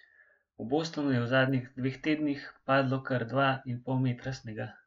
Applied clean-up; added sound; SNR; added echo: neural mask model Resemble Enhance denoiser.